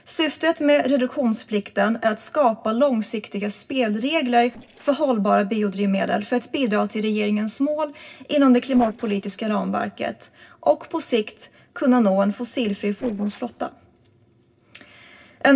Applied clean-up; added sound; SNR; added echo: neural separator model SepFormer DNS4.